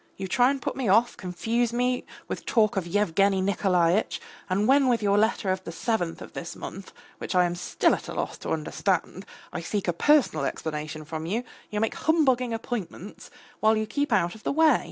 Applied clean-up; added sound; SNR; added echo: none; none; none; none.